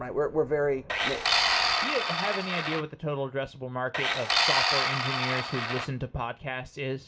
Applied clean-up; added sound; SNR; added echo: none; Tools; -3 dB; reverberation time 0.2 s.